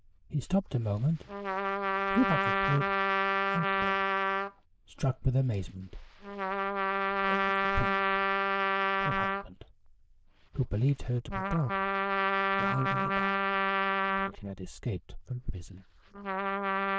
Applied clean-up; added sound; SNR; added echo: neural diffusion model UNIVERSE++.